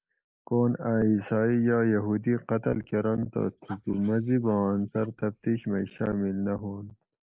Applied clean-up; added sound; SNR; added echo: neural mask model Resemble Enhance denoiser.